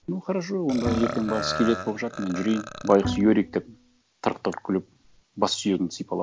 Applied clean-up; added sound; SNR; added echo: none; Bowed string instrument + Burping, eructation; 7 dB; none.